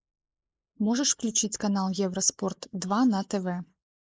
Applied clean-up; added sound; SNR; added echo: neural mask model Resemble Enhance denoiser.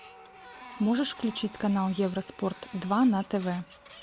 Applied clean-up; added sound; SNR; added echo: none; Printer; 19 dB; none.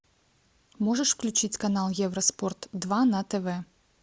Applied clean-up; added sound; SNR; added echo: none; none; none; none.